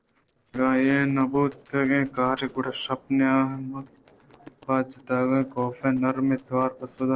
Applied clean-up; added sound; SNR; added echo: neural separator model SepFormer DNS4.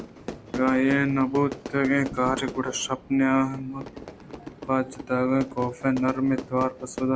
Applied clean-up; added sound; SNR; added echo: none; Fire / Fireworks; 13 dB; none.